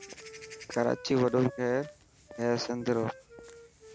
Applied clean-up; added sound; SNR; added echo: none; Walk, footsteps / Bird vocalization, bird call, bird song + Wind instrument, woodwind instrument; 16 dB; none.